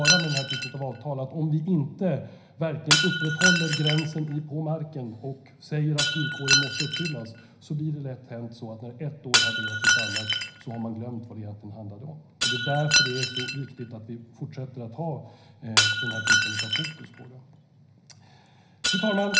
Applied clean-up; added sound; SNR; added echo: none; Shatter; -2 dB; reverberation time 0.5 s.